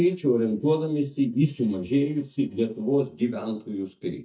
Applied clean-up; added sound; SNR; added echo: neural mask model DeepFilterNet 3.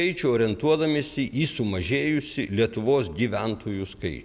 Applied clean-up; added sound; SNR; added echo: none; none; none; none.